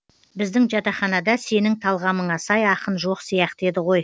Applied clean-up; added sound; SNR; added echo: none; none; none; none.